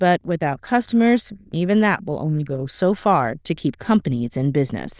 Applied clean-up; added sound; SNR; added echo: neural diffusion model UNIVERSE++.